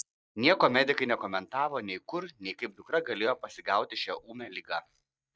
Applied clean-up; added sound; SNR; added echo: neural mask model DeepFilterNet 3.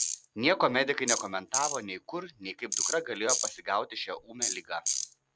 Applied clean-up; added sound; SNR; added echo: none; Tools; 3 dB; none.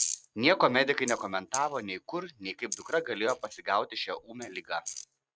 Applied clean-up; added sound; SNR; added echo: neural mask model RNNoise.